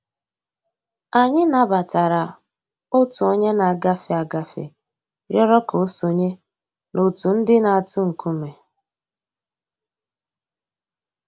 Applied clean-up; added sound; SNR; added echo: none; none; none; none.